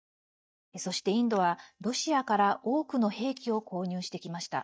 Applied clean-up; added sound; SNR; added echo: neural mask model DeepFilterNet 3.